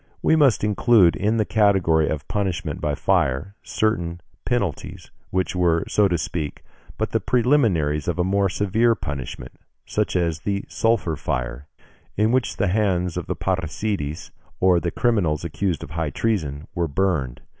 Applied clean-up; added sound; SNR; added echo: none; none; none; none.